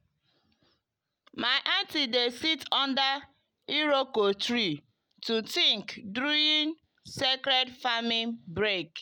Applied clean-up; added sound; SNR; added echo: none; none; none; none.